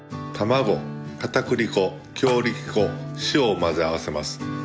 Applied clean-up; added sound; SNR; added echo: none; Splash, splatter; 18 dB; none.